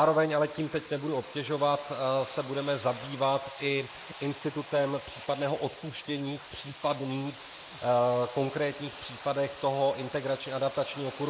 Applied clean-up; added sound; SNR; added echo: neural mask model Resemble Enhance denoiser.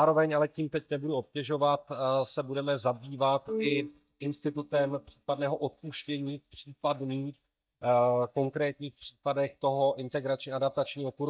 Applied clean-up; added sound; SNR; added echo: neural mask model DeepFilterNet 3.